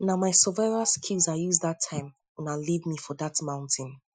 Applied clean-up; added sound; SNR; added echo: classical method Wiener filter.